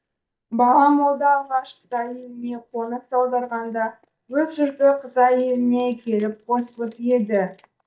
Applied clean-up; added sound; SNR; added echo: neural mask model DeepFilterNet 3.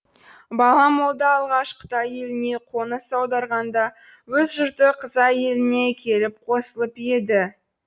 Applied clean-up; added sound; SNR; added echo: none; none; none; none.